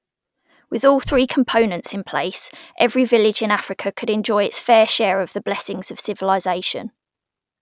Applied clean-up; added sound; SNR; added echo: none; none; none; none.